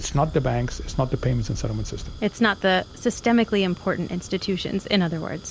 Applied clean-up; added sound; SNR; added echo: none; Fire; 19 dB; none.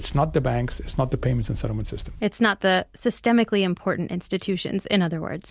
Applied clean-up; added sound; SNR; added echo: none; none; none; none.